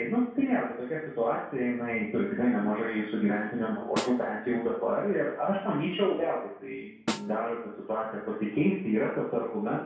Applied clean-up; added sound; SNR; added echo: none; Snare drum; 11 dB; reverberation time 0.6 s.